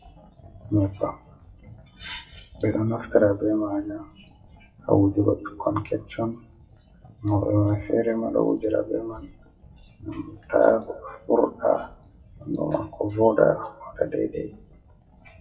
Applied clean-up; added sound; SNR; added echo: classical method WPE with log-MMSE.